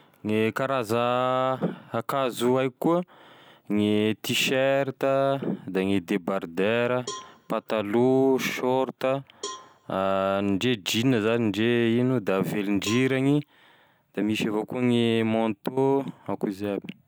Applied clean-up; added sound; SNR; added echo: none; Cowbell; 20 dB; none.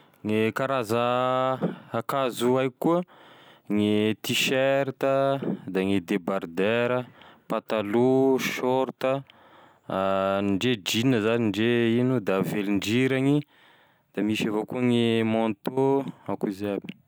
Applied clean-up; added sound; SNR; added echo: none; none; none; none.